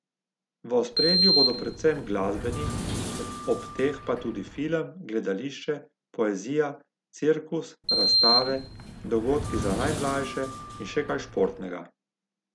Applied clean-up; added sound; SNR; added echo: none; Sliding door; -1 dB; none.